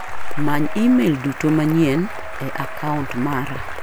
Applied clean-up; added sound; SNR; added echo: none; Applause / Cheering; 14 dB; none.